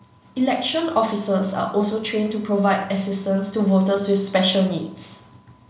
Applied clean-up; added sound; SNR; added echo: none; none; none; none.